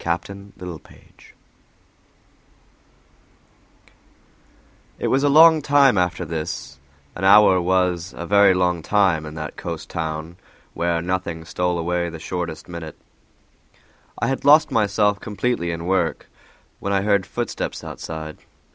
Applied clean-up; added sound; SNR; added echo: none; none; none; none.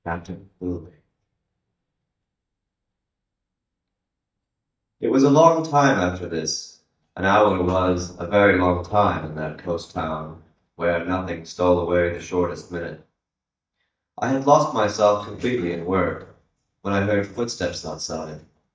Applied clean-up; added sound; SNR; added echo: neural mask model DeepFilterNet 3.